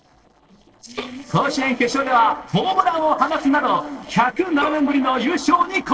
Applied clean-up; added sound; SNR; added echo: neural separator model SepFormer DNS4.